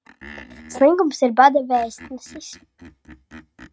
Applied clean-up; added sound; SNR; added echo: neural mask model RNNoise.